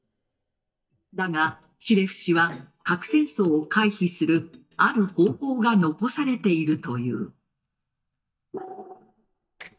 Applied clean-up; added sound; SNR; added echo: neural mask model DeepFilterNet 3.